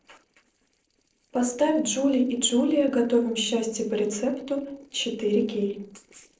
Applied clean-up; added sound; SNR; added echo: neural separator model SepFormer DNS4.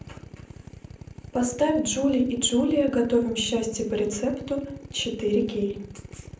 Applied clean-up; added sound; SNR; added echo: none; Drill; 16 dB; reverberation time 0.6 s.